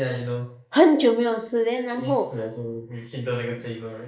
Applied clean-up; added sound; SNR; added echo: neural mask model Resemble Enhance denoiser.